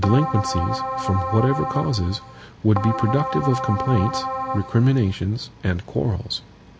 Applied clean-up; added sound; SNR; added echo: none; Keyboard (musical); 5 dB; none.